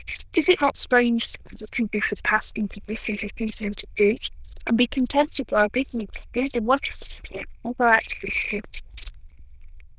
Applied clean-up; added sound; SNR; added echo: neural diffusion model UNIVERSE++.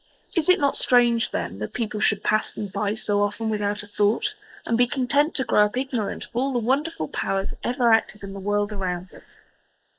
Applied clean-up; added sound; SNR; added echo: neural mask model Resemble Enhance denoiser.